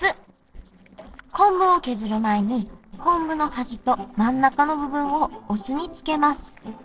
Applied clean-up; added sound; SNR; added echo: neural separator model SepFormer DNS4.